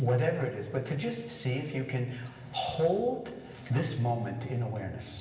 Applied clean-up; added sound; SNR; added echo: none; none; none; reverberation time 1.4 s.